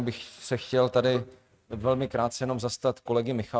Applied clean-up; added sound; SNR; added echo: neural mask model RNNoise.